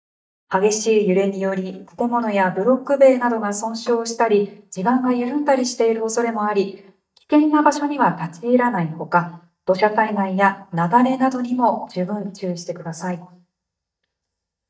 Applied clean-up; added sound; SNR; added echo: neural mask model DeepFilterNet 3.